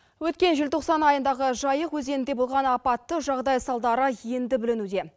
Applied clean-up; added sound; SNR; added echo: none; none; none; none.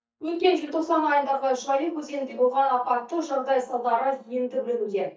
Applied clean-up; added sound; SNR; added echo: neural mask model DeepFilterNet 3.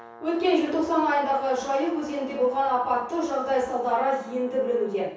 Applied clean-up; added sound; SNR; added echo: none; Brass instrument; 20 dB; reverberation time 0.6 s.